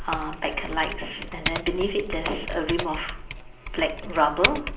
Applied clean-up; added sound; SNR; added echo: none; Typing; 4 dB; reverberation time 0.5 s.